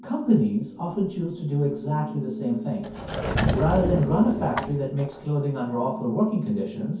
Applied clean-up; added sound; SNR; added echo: none; Sliding door / Wood; 3 dB; reverberation time 0.6 s.